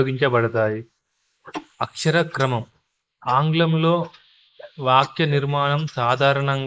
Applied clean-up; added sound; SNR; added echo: neural mask model Resemble Enhance denoiser.